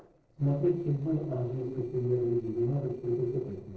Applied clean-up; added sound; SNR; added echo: neural separator model SepFormer DNS4.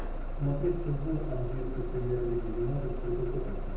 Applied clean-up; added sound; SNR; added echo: none; Bus; 1 dB; reverberation time 0.8 s.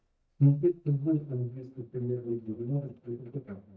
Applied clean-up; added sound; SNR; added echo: neural mask model DeepFilterNet 3.